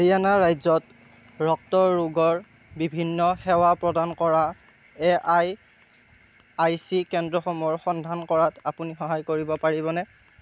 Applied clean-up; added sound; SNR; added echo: none; none; none; none.